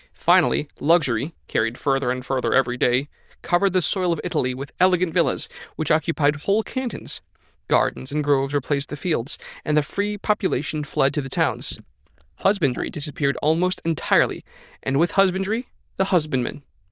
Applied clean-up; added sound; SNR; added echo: neural diffusion model UNIVERSE++.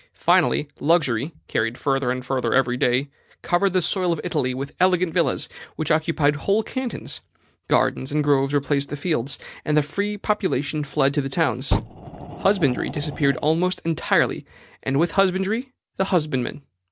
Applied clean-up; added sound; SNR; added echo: none; Fire; 8 dB; none.